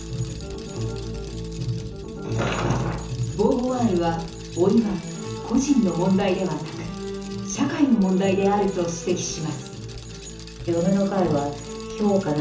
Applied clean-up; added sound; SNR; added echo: none; Bicycle; 20 dB; reverberation time 0.7 s.